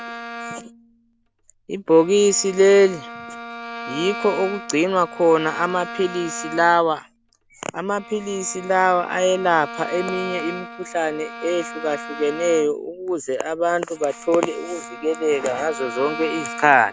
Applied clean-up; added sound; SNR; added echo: none; Bowed string instrument; 13 dB; none.